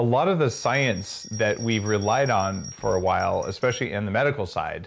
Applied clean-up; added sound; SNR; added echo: none; Bell; 18 dB; none.